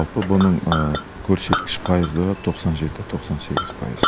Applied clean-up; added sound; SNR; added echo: none; Chink, clink; 7 dB; none.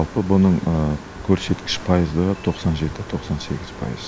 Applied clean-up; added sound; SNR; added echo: none; none; none; none.